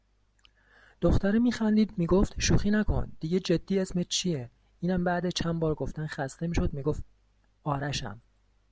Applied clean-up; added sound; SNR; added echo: none; none; none; none.